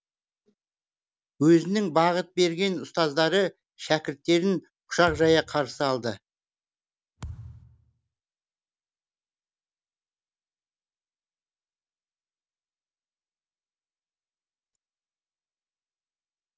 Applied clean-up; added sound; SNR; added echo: none; Thump, thud; 16 dB; none.